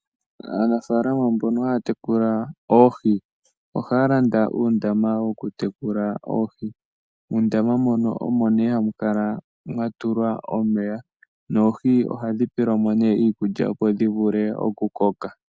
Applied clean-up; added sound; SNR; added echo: none; none; none; none.